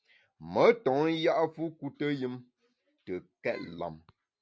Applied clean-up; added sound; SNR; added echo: none; none; none; none.